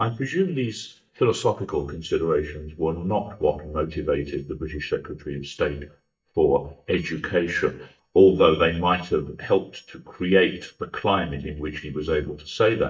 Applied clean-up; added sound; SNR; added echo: neural mask model DeepFilterNet 3.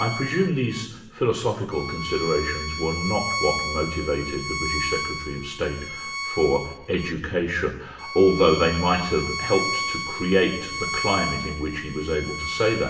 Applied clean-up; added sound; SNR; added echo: none; Bowed string instrument; 6 dB; reverberation time 0.9 s.